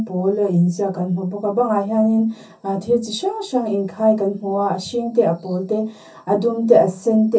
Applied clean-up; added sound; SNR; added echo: none; none; none; reverberation time 0.3 s.